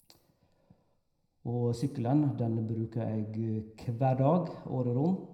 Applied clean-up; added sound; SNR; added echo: none; none; none; reverberation time 0.7 s.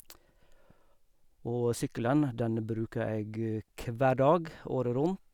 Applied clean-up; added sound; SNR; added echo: none; none; none; none.